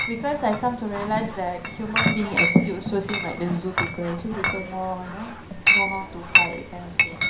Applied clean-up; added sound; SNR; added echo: none; Chatter / Chink, clink; -1 dB; reverberation time 0.5 s.